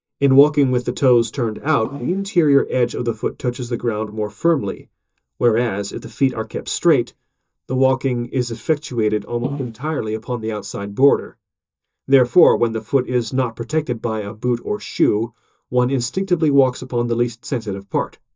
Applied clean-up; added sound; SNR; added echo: neural mask model DeepFilterNet 3.